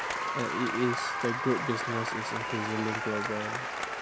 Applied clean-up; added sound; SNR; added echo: none; Applause; 0 dB; none.